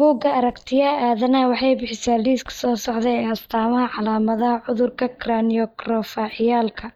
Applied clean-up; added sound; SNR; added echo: neural mask model DeepFilterNet 3.